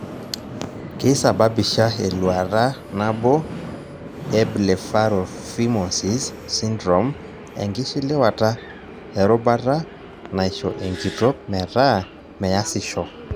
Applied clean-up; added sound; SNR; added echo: none; Subway, metro, underground; 13 dB; none.